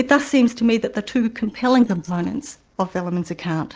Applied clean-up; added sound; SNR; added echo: neural separator model SepFormer DNS4.